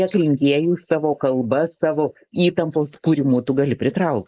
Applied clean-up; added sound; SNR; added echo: neural mask model Resemble Enhance denoiser.